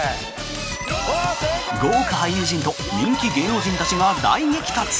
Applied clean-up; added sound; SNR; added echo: none; Wind instrument, woodwind instrument; 20 dB; none.